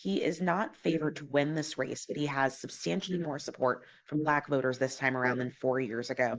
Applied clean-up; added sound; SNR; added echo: neural mask model Resemble Enhance denoiser.